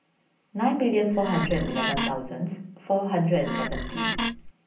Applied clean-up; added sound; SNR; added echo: none; Wood; 3 dB; reverberation time 0.6 s.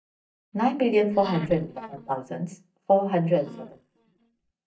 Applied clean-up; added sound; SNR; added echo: neural mask model DeepFilterNet 3.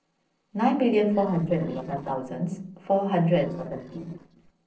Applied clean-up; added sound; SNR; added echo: neural separator model SepFormer DNS4.